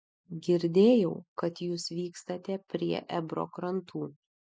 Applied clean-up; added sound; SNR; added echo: none; none; none; none.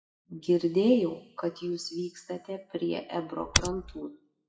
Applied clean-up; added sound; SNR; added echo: classical method WPE with log-MMSE.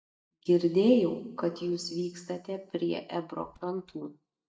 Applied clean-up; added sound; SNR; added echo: neural mask model DeepFilterNet 3.